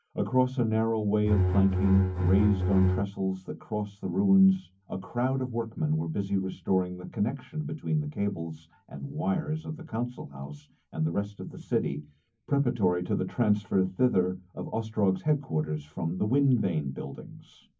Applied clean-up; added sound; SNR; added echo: none; Bowed string instrument; -2 dB; reverberation time 0.3 s.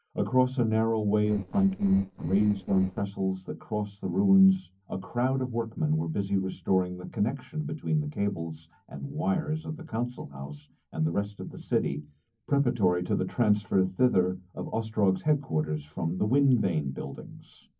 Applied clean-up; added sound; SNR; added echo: neural separator model SepFormer DNS4.